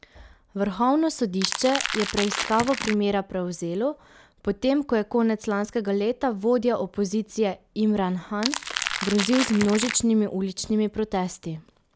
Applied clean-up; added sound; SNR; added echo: none; Crackle; 5 dB; none.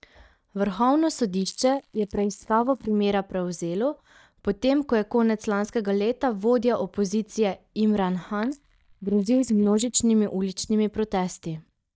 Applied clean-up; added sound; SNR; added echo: neural mask model DeepFilterNet 3.